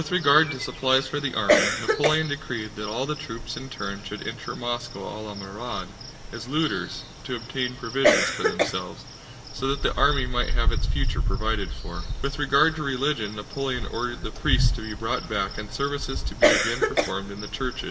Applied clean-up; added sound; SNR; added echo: none; Cough; -5 dB; reverberation time 2.0 s.